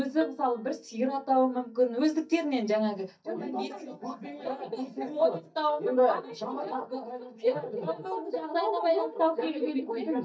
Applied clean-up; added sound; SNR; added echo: neural mask model DeepFilterNet 3.